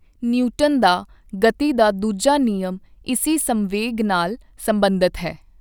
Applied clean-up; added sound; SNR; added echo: none; none; none; none.